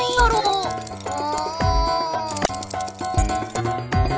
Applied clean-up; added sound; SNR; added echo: none; Keys jangling; 17 dB; none.